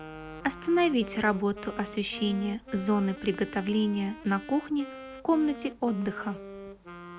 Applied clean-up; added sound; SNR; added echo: none; Wind instrument, woodwind instrument; 14 dB; none.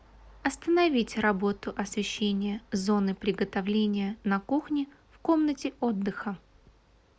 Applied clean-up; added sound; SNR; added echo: none; none; none; none.